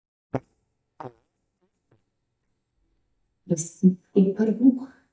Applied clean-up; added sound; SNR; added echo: neural mask model DeepFilterNet 3.